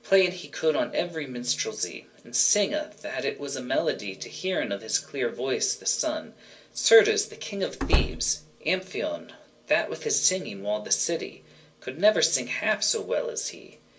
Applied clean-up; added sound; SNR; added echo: none; Slam; 1 dB; reverberation time 0.2 s.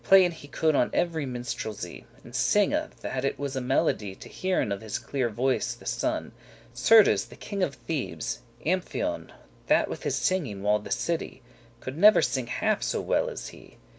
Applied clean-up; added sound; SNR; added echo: none; none; none; none.